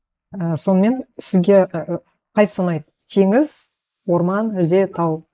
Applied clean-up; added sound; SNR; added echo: neural mask model Resemble Enhance denoiser.